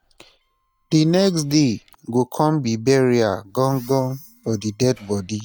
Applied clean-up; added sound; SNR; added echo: neural mask model DeepFilterNet 3.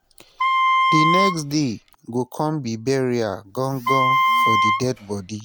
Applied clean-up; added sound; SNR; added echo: none; Wind instrument, woodwind instrument; -4 dB; none.